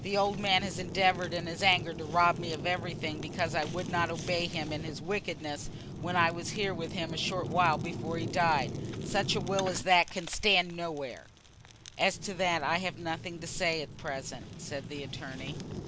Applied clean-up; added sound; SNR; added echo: none; Fire; 8 dB; none.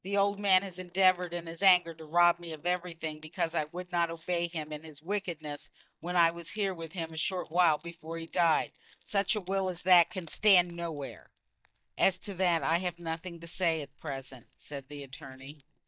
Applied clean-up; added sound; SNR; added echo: neural mask model DeepFilterNet 3.